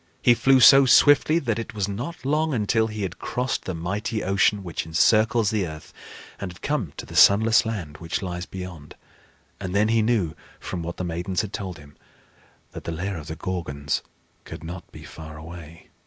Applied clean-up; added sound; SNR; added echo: none; none; none; none.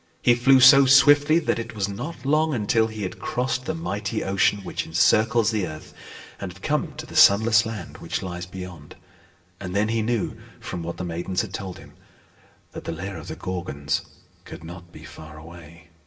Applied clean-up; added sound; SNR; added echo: none; Walk, footsteps; 18 dB; reverberation time 0.6 s.